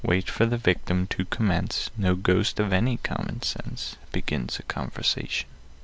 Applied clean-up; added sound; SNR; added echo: none; none; none; none.